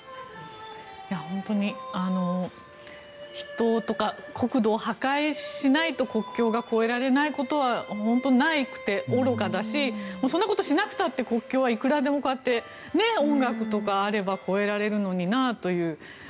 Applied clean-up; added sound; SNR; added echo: none; none; none; none.